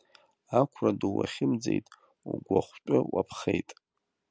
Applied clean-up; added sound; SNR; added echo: none; none; none; none.